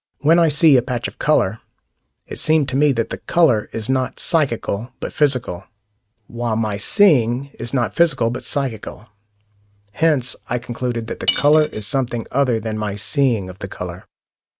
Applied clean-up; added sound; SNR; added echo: neural mask model RNNoise.